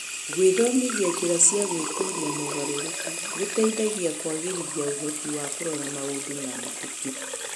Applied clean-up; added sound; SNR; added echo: none; Sink (filling or washing) / Water tap, faucet; 4 dB; none.